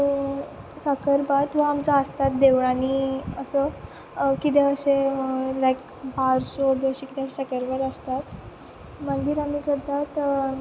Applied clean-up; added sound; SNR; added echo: none; none; none; none.